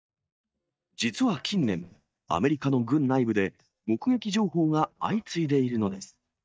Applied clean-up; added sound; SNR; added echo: neural mask model DeepFilterNet 3.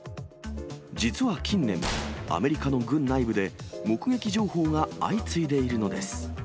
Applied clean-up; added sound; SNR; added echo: none; Gunshot, gunfire; 13 dB; none.